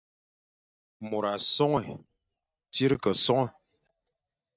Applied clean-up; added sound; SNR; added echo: neural mask model DeepFilterNet 3.